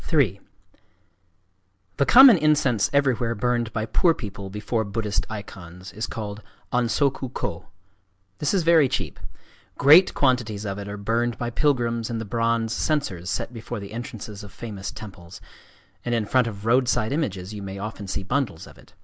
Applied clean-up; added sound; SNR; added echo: none; none; none; none.